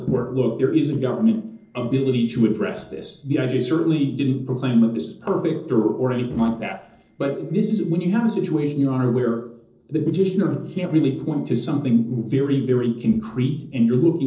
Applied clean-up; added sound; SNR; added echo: neural separator model SepFormer DNS4.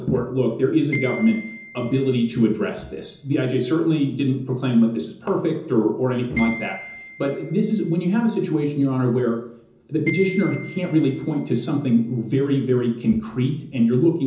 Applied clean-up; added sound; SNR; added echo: none; Glockenspiel; 17 dB; reverberation time 0.6 s.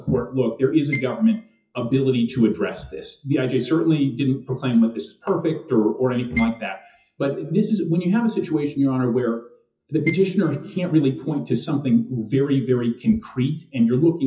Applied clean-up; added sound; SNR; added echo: classical method WPE with log-MMSE.